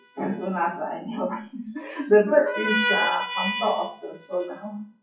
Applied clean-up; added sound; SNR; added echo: classical method WPE with log-MMSE.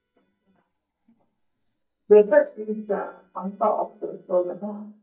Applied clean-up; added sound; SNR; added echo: neural mask model DeepFilterNet 3.